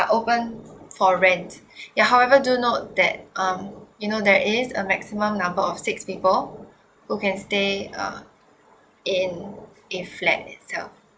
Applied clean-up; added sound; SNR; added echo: none; none; none; none.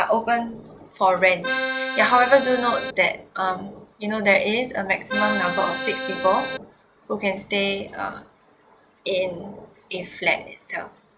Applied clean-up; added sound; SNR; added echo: none; Accordion; 2 dB; none.